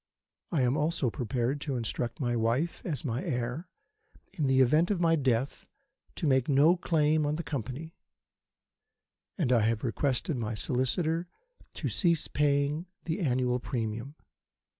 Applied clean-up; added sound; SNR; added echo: none; none; none; none.